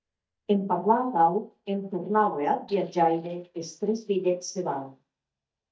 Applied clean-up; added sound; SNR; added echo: neural mask model DeepFilterNet 3.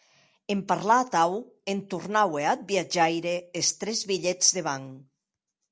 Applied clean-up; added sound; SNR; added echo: none; none; none; none.